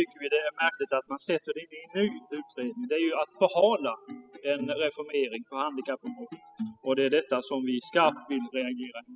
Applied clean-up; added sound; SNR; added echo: classical method spectral subtraction.